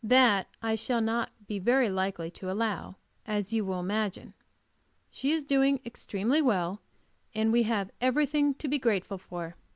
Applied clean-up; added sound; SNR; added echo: none; none; none; none.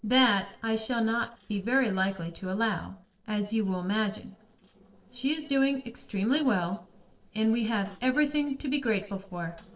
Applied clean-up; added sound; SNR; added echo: neural separator model SepFormer DNS4.